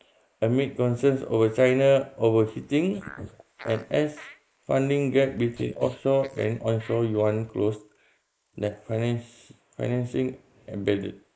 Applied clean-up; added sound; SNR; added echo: neural mask model Resemble Enhance denoiser.